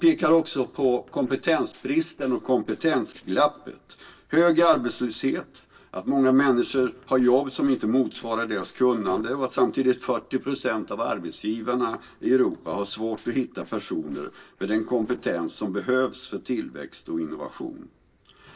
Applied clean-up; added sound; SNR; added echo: neural separator model SepFormer DNS4.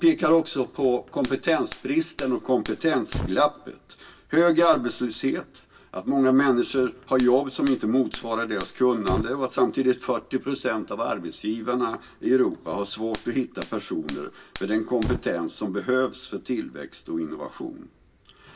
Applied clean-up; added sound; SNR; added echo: none; Fire; 16 dB; reverberation time 0.2 s.